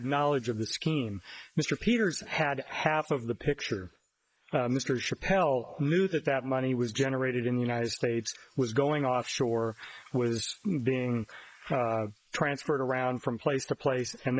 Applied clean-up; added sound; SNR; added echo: neural mask model Resemble Enhance denoiser.